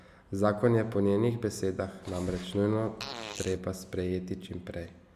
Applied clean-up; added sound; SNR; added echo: none; Fart; 14 dB; none.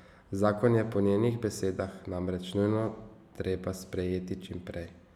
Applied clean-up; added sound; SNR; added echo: none; none; none; none.